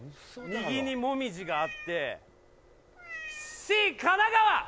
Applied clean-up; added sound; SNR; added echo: none; Meow; 14 dB; none.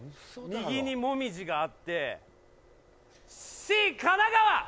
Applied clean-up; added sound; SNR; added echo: none; none; none; none.